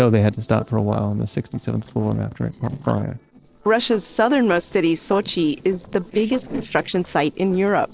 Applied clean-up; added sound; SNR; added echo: neural separator model SepFormer DNS4.